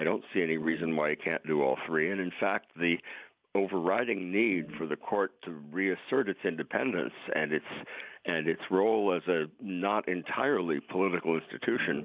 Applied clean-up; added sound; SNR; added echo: none; Organ; 12 dB; none.